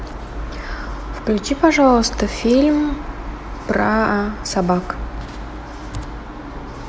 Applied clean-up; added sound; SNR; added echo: none; none; none; none.